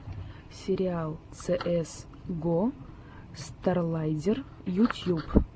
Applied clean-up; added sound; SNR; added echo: none; none; none; none.